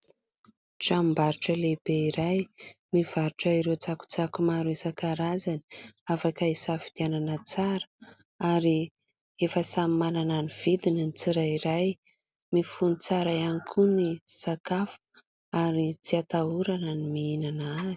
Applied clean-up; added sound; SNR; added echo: none; none; none; none.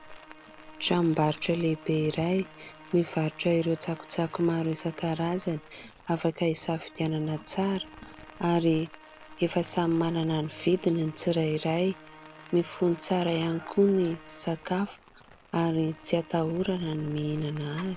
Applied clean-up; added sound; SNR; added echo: none; Rain + Musical instrument; 20 dB; none.